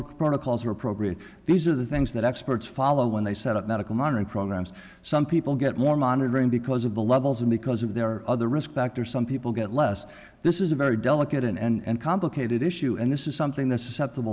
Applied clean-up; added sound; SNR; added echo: none; none; none; none.